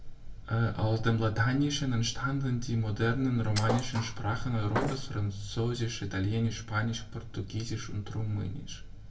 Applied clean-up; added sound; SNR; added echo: none; Thump, thud; 6 dB; reverberation time 0.1 s.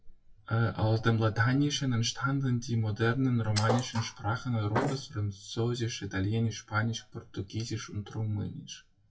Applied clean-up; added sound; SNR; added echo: classical method WPE with log-MMSE.